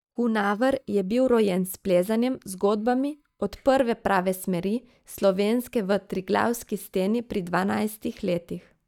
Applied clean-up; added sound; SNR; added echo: neural mask model DeepFilterNet 3.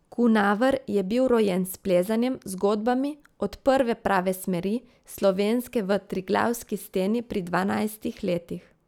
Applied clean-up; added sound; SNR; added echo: none; none; none; none.